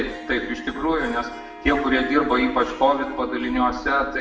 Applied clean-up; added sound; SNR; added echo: none; Harp; 11 dB; reverberation time 0.8 s.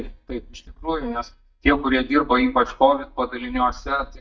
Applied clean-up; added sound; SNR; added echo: neural mask model DeepFilterNet 3.